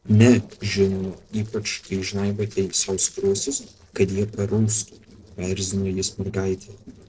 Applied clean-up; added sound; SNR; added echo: neural separator model SepFormer DNS4.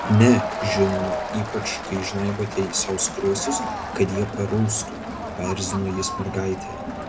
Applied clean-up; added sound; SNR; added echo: none; Crowd; 6 dB; none.